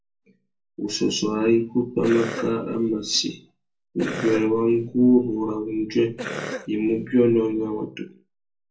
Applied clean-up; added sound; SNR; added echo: none; Cough; 11 dB; reverberation time 0.2 s.